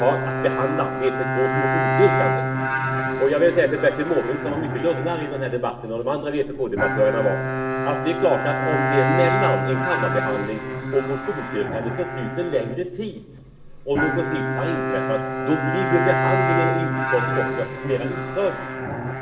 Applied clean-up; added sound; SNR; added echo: none; Bowed string instrument; 1 dB; reverberation time 0.8 s.